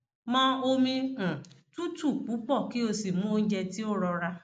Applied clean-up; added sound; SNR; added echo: none; none; none; none.